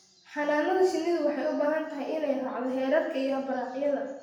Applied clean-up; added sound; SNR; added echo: none; none; none; reverberation time 0.9 s.